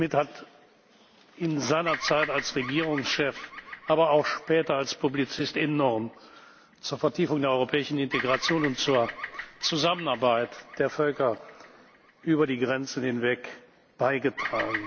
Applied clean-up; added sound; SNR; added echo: none; Bird vocalization, bird call, bird song; 12 dB; none.